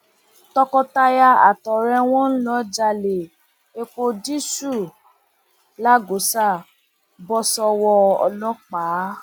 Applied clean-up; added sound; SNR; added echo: none; none; none; none.